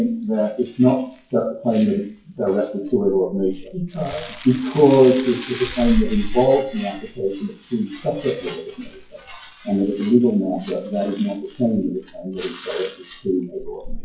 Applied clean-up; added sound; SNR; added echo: classical method WPE with log-MMSE.